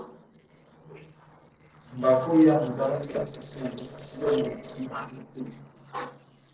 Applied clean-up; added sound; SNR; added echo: neural separator model SepFormer DNS4.